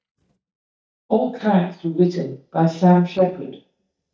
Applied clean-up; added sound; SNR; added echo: neural mask model DeepFilterNet 3.